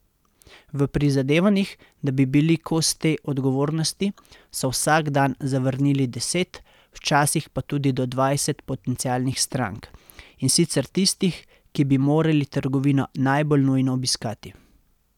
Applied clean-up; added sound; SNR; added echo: none; none; none; none.